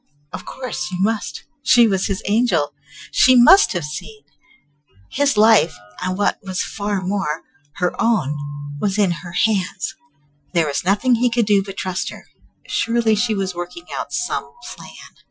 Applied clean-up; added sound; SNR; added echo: classical method Wiener filter.